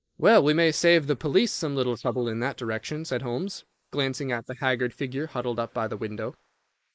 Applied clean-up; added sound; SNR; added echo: neural mask model Resemble Enhance denoiser.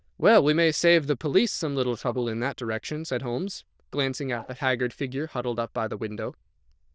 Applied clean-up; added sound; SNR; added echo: neural diffusion model UNIVERSE++.